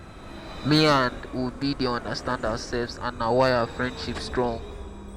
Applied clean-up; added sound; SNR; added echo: none; Vehicle; 11 dB; none.